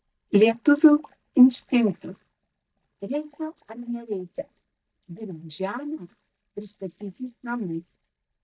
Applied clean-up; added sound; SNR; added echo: neural mask model DeepFilterNet 3.